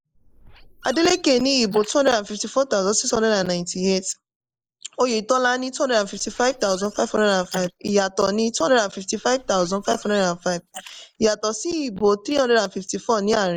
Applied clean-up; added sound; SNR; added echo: neural mask model Resemble Enhance denoiser.